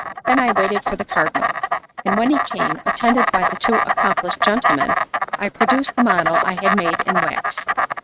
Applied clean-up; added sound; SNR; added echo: neural mask model RNNoise.